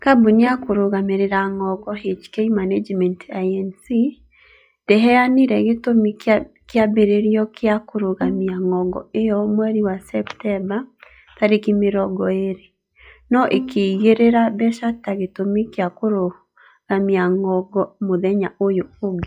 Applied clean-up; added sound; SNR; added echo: classical method log-MMSE.